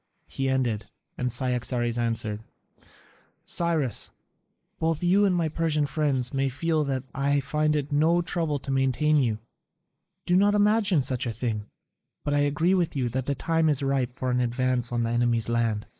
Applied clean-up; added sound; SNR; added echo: neural mask model Resemble Enhance denoiser.